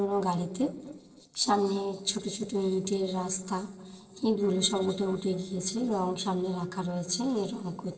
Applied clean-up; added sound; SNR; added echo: neural separator model SepFormer DNS4.